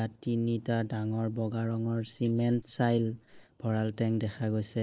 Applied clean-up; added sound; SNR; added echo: neural mask model Resemble Enhance denoiser.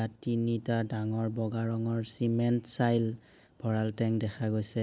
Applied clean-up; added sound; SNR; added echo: none; none; none; none.